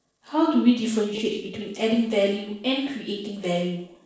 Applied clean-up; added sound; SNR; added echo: neural separator model SepFormer DNS4.